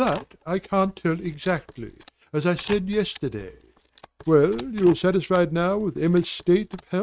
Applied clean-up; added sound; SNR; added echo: neural mask model RNNoise.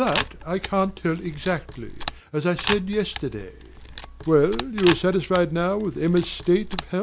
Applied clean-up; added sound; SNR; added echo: none; Camera; 10 dB; none.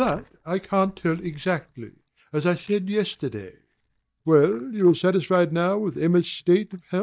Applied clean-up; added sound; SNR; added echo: neural mask model DeepFilterNet 3.